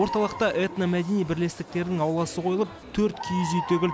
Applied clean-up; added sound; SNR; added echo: none; Bird vocalization, bird call, bird song; 12 dB; none.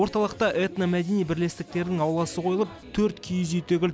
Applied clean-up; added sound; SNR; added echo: none; none; none; none.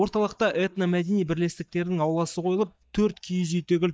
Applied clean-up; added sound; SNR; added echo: neural mask model DeepFilterNet 3.